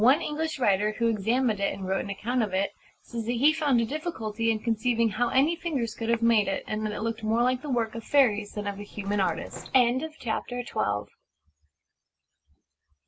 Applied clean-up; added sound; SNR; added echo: none; Mechanisms; 18 dB; none.